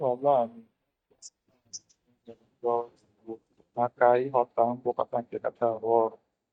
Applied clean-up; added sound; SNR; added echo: neural mask model DeepFilterNet 3.